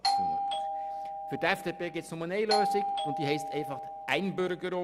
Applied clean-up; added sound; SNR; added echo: none; Doorbell; 0 dB; none.